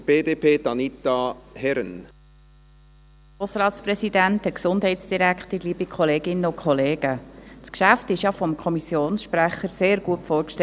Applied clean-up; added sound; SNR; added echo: none; none; none; none.